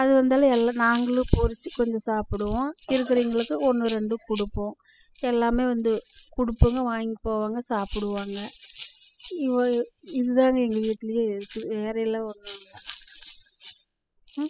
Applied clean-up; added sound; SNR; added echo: classical method spectral subtraction.